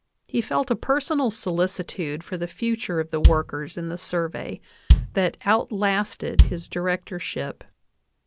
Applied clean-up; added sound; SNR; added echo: none; Bass drum; -4 dB; none.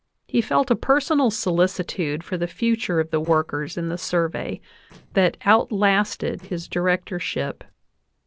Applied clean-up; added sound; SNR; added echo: neural separator model SepFormer DNS4.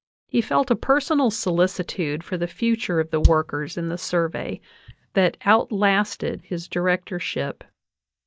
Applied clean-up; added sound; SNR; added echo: neural mask model DeepFilterNet 3.